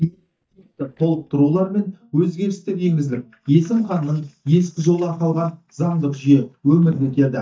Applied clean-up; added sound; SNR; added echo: neural mask model DeepFilterNet 3.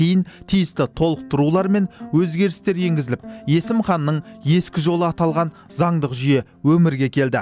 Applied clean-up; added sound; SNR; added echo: none; none; none; none.